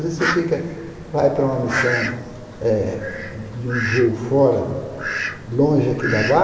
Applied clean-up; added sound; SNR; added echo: none; Fowl; 8 dB; reverberation time 2.3 s.